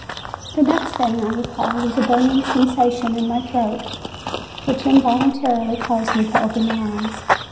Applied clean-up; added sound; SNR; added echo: none; Run / Bird vocalization, bird call, bird song; 7 dB; reverberation time 0.9 s.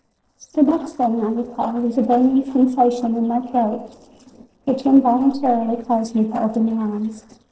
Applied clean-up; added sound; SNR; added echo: neural separator model SepFormer DNS4.